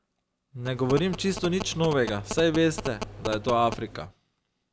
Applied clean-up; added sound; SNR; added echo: none; Telephone; 10 dB; none.